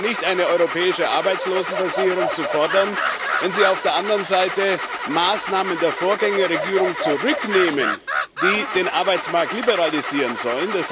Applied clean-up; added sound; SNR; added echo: none; Engine starting / Car + Animal; 4 dB; none.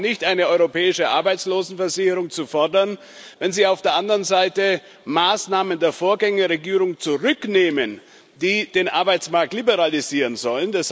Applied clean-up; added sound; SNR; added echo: none; none; none; none.